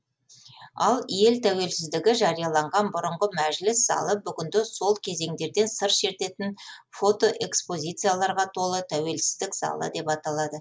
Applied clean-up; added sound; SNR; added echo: none; none; none; none.